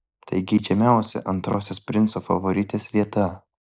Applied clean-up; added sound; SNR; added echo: neural mask model Resemble Enhance denoiser.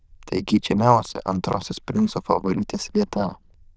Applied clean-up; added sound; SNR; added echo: neural diffusion model UNIVERSE++.